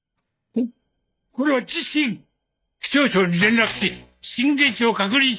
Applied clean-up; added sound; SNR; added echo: neural mask model DeepFilterNet 3.